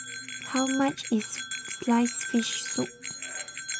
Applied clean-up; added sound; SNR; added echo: none; Bell; 6 dB; none.